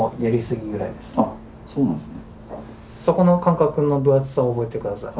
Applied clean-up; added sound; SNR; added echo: none; none; none; none.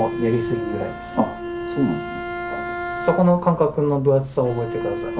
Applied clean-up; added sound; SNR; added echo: none; Bowed string instrument; 7 dB; none.